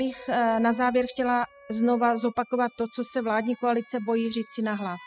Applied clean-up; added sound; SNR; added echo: classical method spectral subtraction.